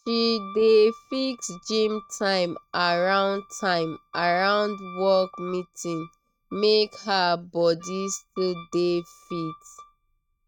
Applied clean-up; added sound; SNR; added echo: neural mask model RNNoise.